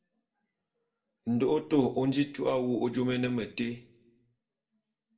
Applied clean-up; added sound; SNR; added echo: none; none; none; reverberation time 0.4 s.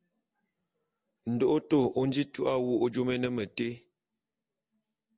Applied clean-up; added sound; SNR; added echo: none; none; none; none.